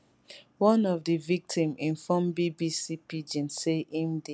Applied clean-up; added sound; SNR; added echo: none; none; none; none.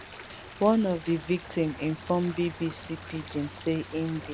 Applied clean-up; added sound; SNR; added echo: none; Stream; 14 dB; none.